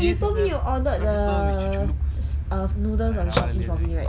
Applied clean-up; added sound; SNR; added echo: none; Telephone; 11 dB; none.